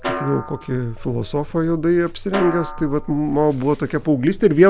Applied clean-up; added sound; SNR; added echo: none; Snare drum; 13 dB; none.